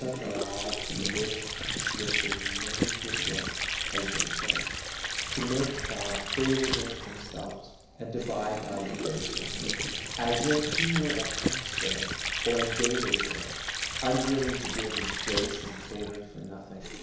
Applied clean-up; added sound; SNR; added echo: none; Sink (filling or washing) / Water; -1 dB; reverberation time 1.0 s.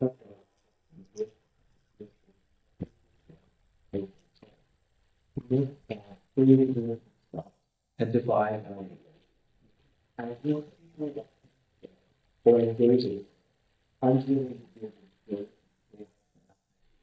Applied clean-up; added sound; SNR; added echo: neural mask model DeepFilterNet 3.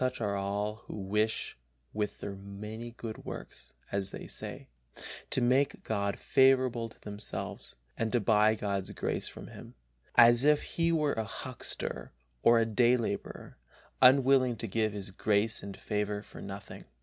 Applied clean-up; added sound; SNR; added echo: none; none; none; none.